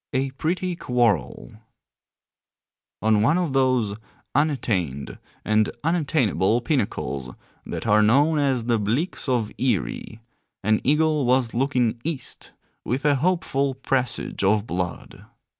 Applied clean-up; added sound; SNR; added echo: none; none; none; none.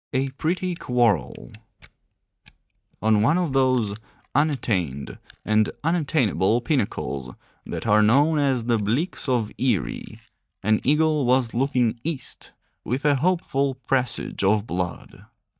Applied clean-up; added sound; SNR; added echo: neural mask model DeepFilterNet 3.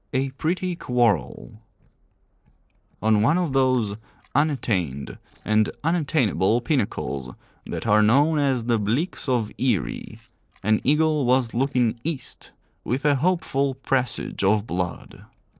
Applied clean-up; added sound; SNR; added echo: neural separator model SepFormer DNS4.